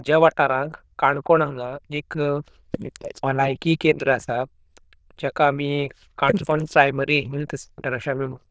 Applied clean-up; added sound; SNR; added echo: neural diffusion model UNIVERSE++.